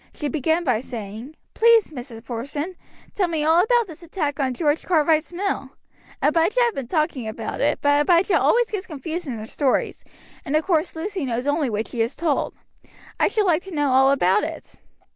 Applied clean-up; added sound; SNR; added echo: none; none; none; none.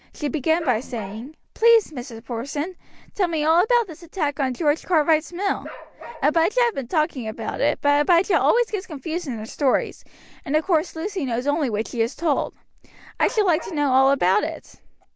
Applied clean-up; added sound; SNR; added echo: none; Bark; 17 dB; none.